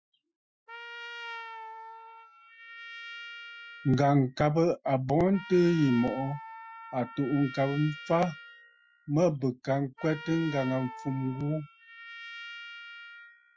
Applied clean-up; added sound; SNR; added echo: classical method Wiener filter.